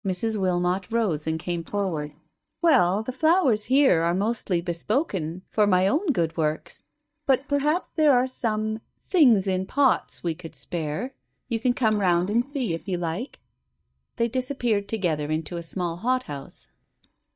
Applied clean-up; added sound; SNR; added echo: neural mask model DeepFilterNet 3.